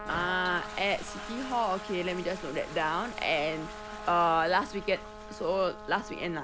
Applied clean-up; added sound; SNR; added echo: none; Trumpet + Toilet flush; 11 dB; none.